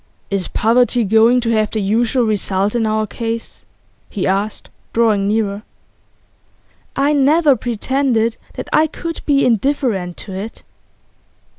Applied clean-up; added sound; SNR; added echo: none; none; none; none.